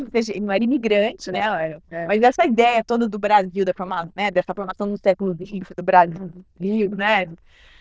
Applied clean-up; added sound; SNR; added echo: neural diffusion model UNIVERSE++.